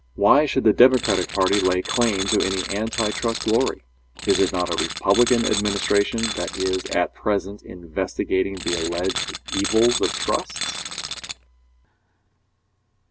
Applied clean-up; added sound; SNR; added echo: none; Tools; 6 dB; none.